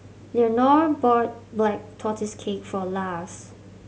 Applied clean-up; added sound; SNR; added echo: none; none; none; none.